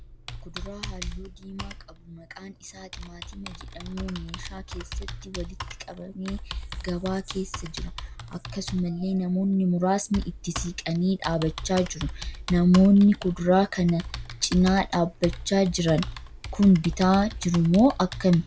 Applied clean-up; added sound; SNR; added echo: none; Computer keyboard; 12 dB; none.